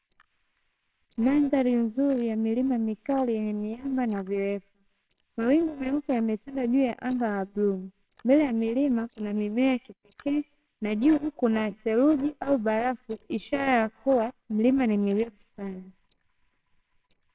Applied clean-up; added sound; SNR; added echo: neural separator model SepFormer WHAMR!.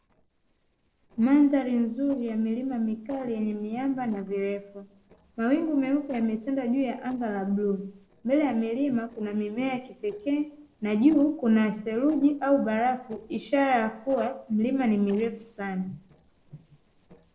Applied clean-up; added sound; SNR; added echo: neural separator model SepFormer DNS4.